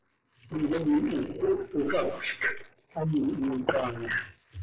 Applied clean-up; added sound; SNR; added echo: neural mask model Resemble Enhance denoiser.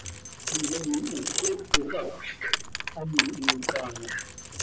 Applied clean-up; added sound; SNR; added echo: none; Keys jangling; -3 dB; none.